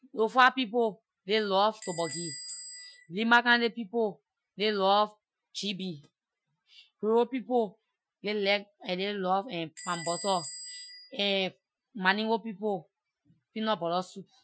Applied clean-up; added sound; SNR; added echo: classical method Wiener filter.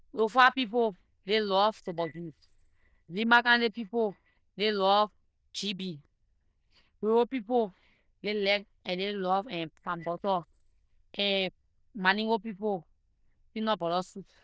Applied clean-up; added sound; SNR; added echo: neural diffusion model UNIVERSE++.